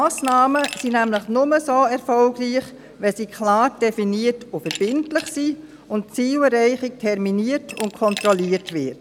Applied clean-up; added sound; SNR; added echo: none; Glass; 19 dB; none.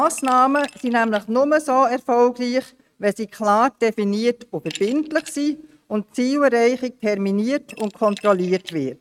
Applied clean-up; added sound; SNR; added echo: neural mask model RNNoise.